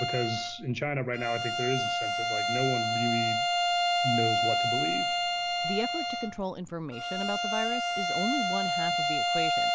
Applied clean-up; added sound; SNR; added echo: none; Bowed string instrument; -5 dB; none.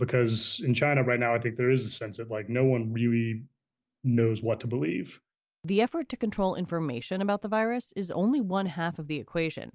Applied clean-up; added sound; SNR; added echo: none; none; none; none.